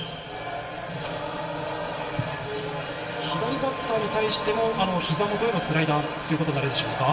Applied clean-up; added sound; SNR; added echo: none; Keyboard (musical); 13 dB; reverberation time 1.9 s.